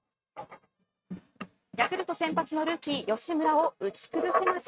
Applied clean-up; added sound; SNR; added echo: neural mask model RNNoise.